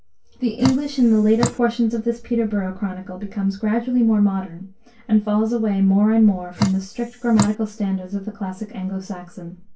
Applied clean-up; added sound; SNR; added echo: none; Drip; 6 dB; reverberation time 0.2 s.